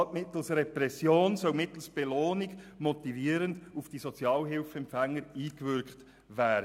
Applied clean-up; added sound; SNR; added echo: none; none; none; none.